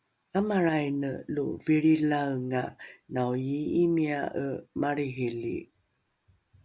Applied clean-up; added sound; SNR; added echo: none; none; none; none.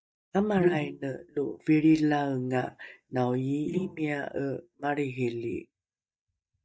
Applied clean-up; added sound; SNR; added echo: neural mask model DeepFilterNet 3.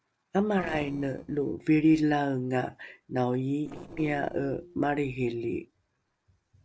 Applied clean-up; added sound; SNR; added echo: neural separator model SepFormer DNS4.